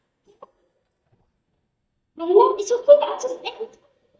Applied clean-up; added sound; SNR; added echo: neural mask model DeepFilterNet 3.